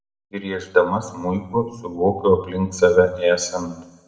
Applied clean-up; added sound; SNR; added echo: none; none; none; reverberation time 0.8 s.